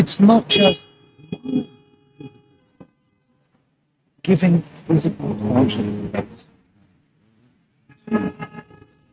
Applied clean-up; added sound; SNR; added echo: neural mask model RNNoise.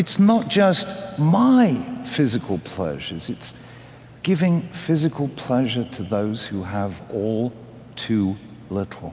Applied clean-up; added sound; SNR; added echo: none; none; none; none.